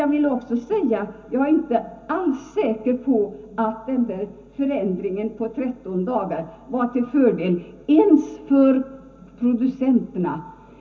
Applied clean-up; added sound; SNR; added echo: none; none; none; reverberation time 0.3 s.